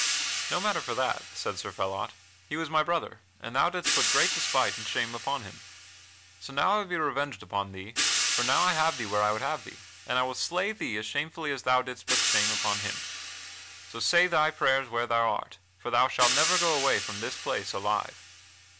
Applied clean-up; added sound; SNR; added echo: none; Hi-hat; 4 dB; none.